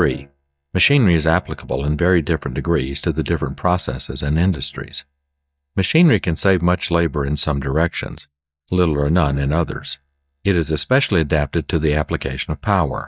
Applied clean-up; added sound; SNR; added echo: neural mask model DeepFilterNet 3.